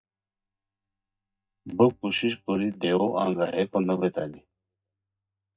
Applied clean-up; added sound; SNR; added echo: neural mask model DeepFilterNet 3.